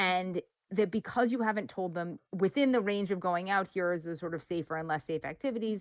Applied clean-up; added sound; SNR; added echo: neural mask model Resemble Enhance denoiser.